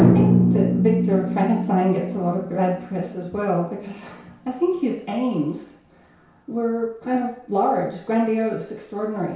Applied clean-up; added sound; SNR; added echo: none; Drum; 1 dB; reverberation time 0.6 s.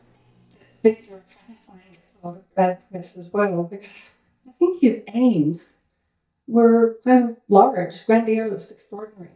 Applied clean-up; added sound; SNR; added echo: neural mask model DeepFilterNet 3.